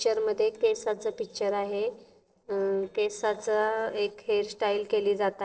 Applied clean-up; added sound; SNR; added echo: neural separator model SepFormer DNS4.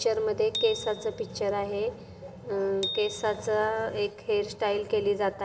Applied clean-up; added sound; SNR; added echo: none; Bicycle bell; 13 dB; reverberation time 1.7 s.